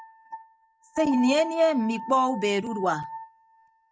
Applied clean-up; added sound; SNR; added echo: neural mask model RNNoise.